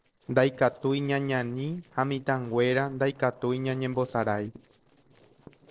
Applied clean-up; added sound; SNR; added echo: neural separator model SepFormer DNS4.